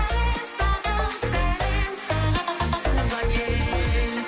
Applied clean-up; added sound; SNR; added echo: none; none; none; none.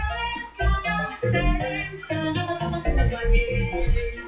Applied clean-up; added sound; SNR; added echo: classical method WPE with log-MMSE.